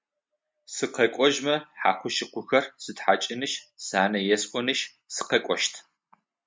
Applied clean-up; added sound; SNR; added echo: none; none; none; none.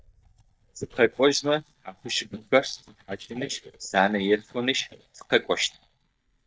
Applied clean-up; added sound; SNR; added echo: neural mask model DeepFilterNet 3.